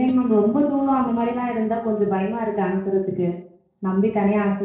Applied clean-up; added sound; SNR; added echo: neural separator model SepFormer DNS4.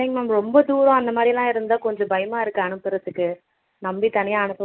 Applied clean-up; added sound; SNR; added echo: none; none; none; none.